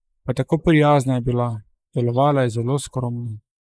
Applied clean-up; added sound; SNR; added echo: neural mask model Resemble Enhance denoiser.